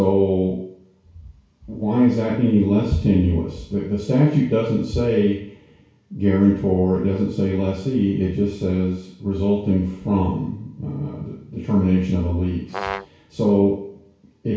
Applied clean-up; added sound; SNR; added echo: none; Brass instrument; 11 dB; reverberation time 0.6 s.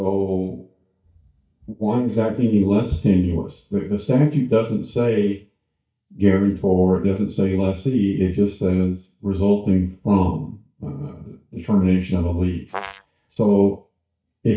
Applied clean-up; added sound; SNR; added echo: neural mask model DeepFilterNet 3.